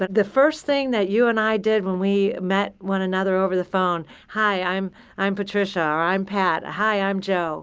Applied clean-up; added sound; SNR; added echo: none; none; none; none.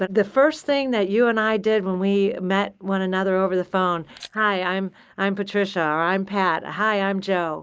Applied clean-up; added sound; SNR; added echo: neural mask model DeepFilterNet 3.